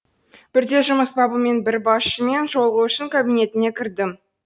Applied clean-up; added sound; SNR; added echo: none; none; none; none.